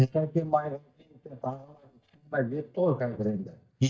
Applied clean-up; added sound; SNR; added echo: neural mask model DeepFilterNet 3.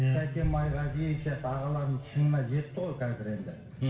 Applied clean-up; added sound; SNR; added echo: none; Boom; 11 dB; reverberation time 2.2 s.